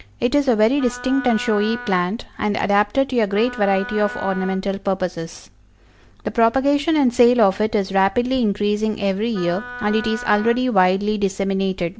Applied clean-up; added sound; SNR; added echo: none; Wind instrument, woodwind instrument; 14 dB; none.